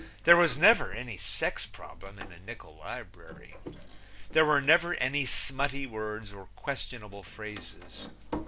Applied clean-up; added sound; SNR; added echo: none; Door; 17 dB; none.